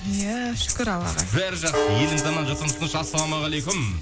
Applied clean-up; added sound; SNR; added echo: none; Church bell + Rattle (instrument); 4 dB; none.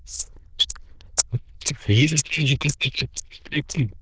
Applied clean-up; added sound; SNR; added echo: neural diffusion model UNIVERSE++.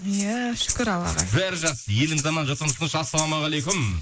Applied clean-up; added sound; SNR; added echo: neural mask model Resemble Enhance denoiser.